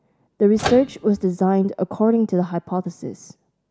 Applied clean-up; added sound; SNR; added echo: none; Microwave oven; 9 dB; none.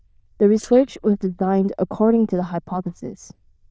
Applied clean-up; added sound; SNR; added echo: neural diffusion model UNIVERSE++.